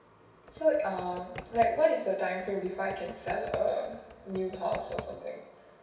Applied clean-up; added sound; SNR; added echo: none; Computer keyboard; 14 dB; reverberation time 0.6 s.